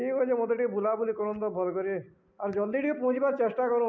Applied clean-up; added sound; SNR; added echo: none; none; none; none.